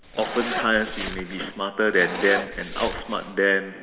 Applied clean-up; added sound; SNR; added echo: none; Zipper (clothing); 9 dB; reverberation time 1.7 s.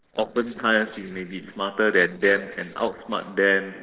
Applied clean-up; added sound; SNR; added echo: neural separator model SepFormer DNS4.